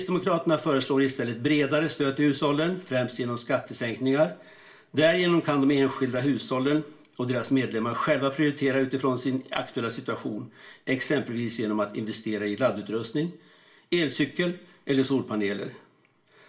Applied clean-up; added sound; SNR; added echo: none; none; none; reverberation time 0.3 s.